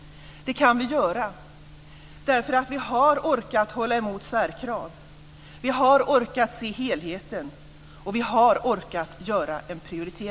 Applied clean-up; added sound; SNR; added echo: none; none; none; none.